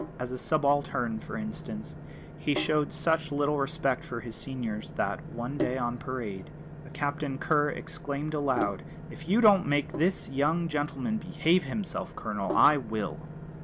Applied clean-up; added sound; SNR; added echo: none; Sink (filling or washing) + Engine / Boat, Water vehicle; 10 dB; none.